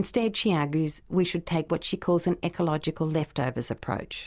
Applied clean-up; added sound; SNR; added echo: none; none; none; none.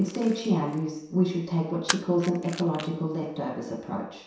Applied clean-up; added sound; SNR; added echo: none; Splash, splatter; 13 dB; reverberation time 0.7 s.